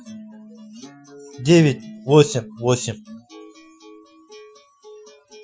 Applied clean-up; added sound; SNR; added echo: classical method Wiener filter.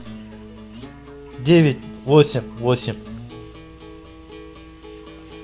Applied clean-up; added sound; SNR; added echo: none; Acoustic guitar; 16 dB; none.